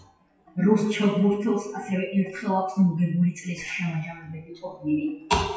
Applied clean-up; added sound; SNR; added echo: classical method WPE with log-MMSE.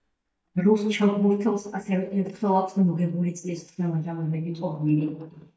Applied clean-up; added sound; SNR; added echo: neural mask model DeepFilterNet 3.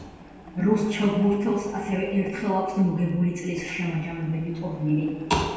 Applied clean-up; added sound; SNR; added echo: none; Mechanisms; 17 dB; reverberation time 1.1 s.